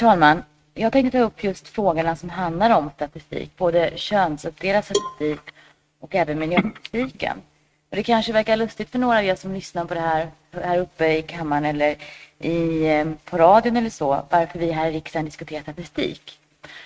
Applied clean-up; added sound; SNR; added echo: neural mask model RNNoise.